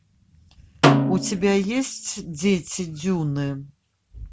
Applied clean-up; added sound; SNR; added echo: none; Snare drum; -2 dB; none.